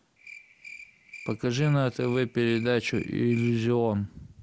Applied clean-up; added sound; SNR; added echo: none; Cricket; 19 dB; none.